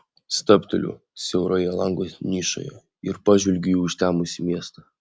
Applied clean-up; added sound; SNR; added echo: none; none; none; none.